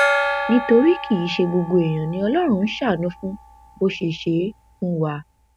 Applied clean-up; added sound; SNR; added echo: none; Gong; 7 dB; none.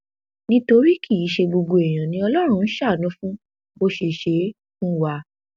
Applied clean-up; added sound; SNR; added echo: none; none; none; none.